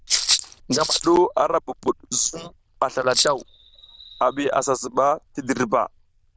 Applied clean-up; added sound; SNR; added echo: neural diffusion model UNIVERSE++.